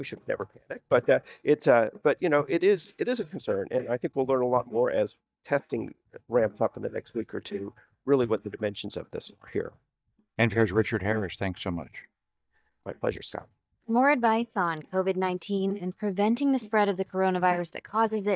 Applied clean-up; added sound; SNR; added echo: neural mask model DeepFilterNet 3.